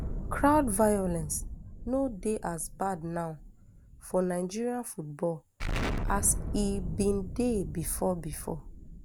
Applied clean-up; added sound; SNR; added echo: none; Explosion; 6 dB; none.